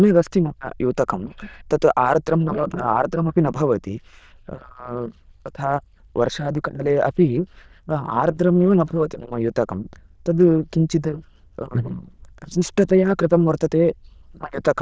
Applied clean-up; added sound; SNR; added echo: neural diffusion model UNIVERSE++.